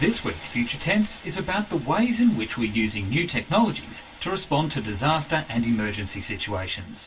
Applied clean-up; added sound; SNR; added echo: none; none; none; reverberation time 0.2 s.